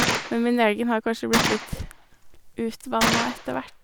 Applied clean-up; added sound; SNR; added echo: none; Gunshot, gunfire; 2 dB; none.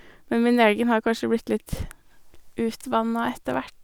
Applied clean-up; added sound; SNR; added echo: none; none; none; none.